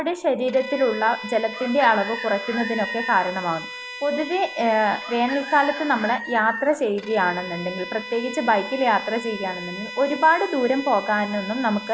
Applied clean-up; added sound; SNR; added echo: none; Bowed string instrument + Chicken, rooster; 11 dB; none.